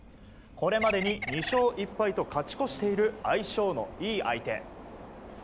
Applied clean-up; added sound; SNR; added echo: none; Bird; 6 dB; none.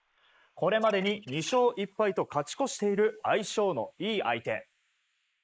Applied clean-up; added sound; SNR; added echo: neural mask model Resemble Enhance denoiser.